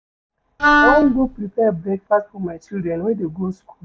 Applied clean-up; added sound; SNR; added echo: none; Wind instrument, woodwind instrument; -4 dB; none.